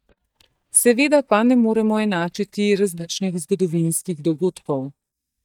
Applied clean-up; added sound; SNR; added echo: neural mask model DeepFilterNet 3.